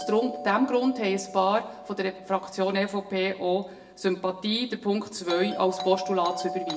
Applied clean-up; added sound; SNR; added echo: none; Doorbell; 12 dB; reverberation time 0.5 s.